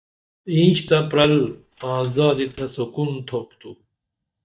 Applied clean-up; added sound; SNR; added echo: neural mask model DeepFilterNet 3.